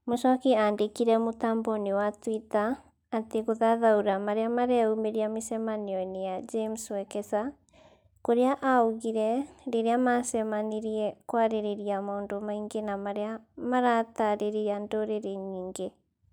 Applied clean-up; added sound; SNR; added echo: none; none; none; none.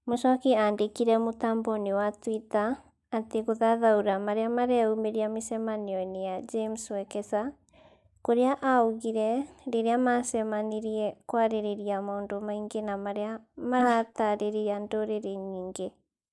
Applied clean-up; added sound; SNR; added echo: neural mask model Resemble Enhance denoiser.